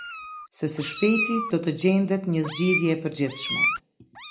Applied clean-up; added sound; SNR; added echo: none; Meow; 6 dB; reverberation time 0.4 s.